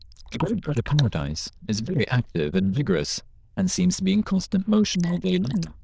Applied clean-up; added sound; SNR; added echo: neural diffusion model UNIVERSE++.